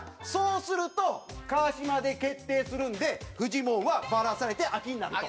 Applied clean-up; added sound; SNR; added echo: none; none; none; none.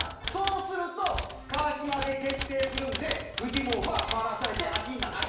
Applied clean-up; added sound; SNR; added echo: none; Typewriter; 2 dB; reverberation time 0.7 s.